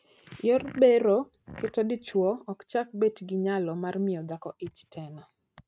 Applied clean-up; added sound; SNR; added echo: neural mask model RNNoise.